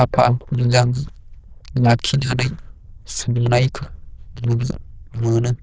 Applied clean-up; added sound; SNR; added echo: neural diffusion model UNIVERSE++.